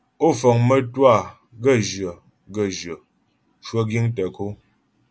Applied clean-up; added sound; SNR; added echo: none; none; none; none.